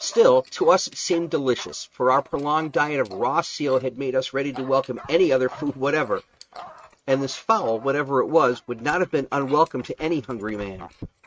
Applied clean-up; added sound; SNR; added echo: neural mask model RNNoise.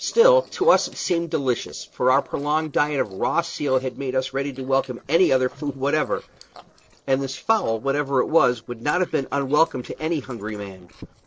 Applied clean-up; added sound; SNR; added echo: neural separator model SepFormer DNS4.